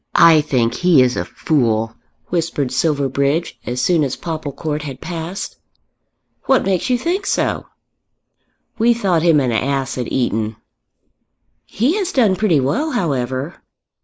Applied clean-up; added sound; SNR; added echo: neural mask model Resemble Enhance denoiser.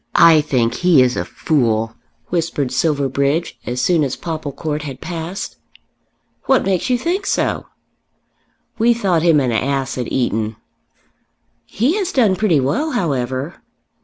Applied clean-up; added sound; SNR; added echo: none; none; none; none.